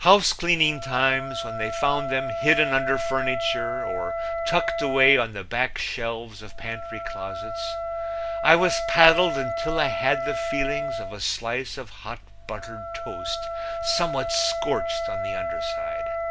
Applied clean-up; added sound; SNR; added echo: none; Wind instrument, woodwind instrument; 4 dB; none.